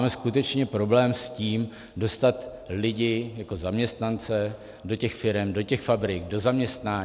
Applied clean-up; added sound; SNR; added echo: none; none; none; none.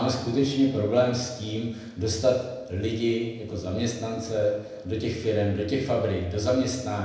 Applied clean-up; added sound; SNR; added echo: none; none; none; reverberation time 0.9 s.